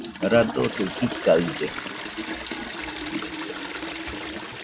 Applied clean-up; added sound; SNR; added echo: none; Toilet flush; 5 dB; none.